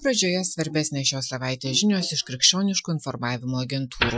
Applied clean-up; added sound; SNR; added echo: classical method Wiener filter.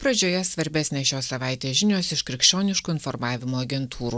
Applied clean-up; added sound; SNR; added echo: none; none; none; none.